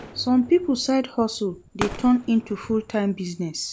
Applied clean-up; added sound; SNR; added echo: none; Fireworks; 16 dB; none.